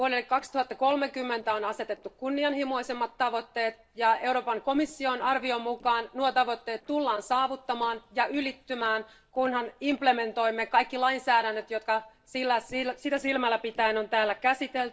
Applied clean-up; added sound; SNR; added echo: neural separator model SepFormer DNS4.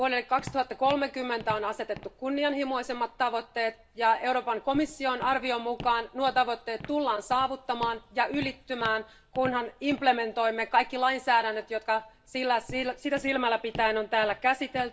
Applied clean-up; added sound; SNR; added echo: none; Walk, footsteps; 19 dB; reverberation time 0.2 s.